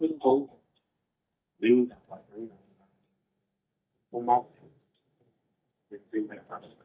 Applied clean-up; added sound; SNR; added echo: neural mask model DeepFilterNet 3.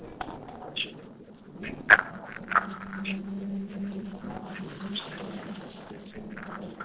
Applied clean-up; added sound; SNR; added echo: neural separator model SepFormer DNS4.